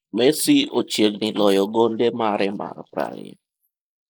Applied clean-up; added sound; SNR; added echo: neural mask model Resemble Enhance denoiser.